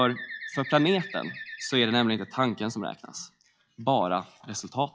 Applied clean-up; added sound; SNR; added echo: classical method log-MMSE.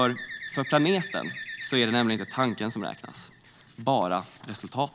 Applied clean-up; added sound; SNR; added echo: none; Bird; 13 dB; none.